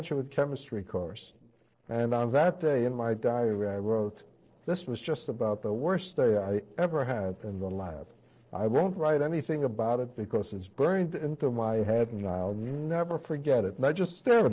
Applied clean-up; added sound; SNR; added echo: neural separator model SepFormer DNS4.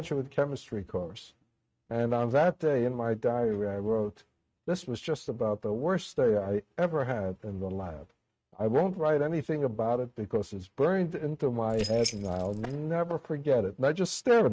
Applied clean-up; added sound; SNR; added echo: neural mask model RNNoise.